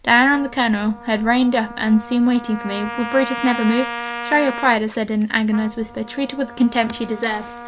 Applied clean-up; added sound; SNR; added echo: none; Trumpet; 12 dB; none.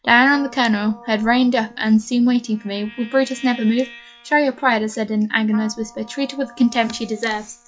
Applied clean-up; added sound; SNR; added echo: classical method log-MMSE.